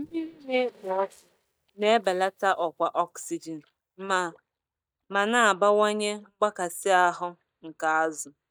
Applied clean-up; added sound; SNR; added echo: neural mask model DeepFilterNet 3.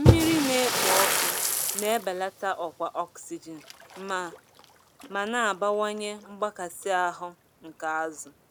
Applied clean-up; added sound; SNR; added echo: none; Splash, splatter; 0 dB; none.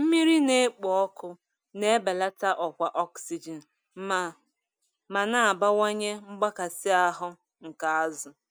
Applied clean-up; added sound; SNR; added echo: none; none; none; none.